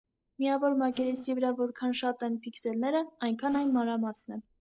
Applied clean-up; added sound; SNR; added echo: neural separator model SepFormer DNS4.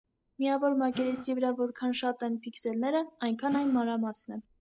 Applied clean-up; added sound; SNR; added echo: none; Gasp; 16 dB; none.